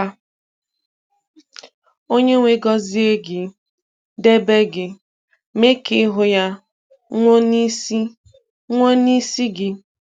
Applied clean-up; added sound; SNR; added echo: none; none; none; none.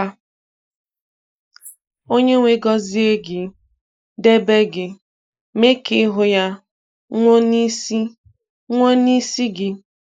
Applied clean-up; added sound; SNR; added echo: neural mask model Resemble Enhance denoiser.